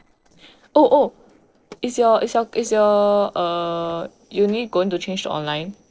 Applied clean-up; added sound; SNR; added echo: neural separator model SepFormer DNS4.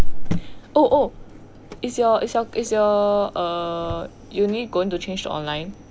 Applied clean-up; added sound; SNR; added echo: none; Cricket; 1 dB; none.